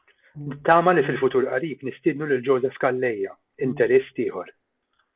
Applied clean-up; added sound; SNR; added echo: none; Brass instrument; 17 dB; none.